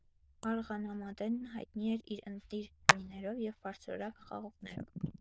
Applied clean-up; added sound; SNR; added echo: neural diffusion model UNIVERSE++.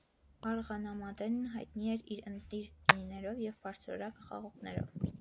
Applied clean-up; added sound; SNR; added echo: none; Hands; -2 dB; none.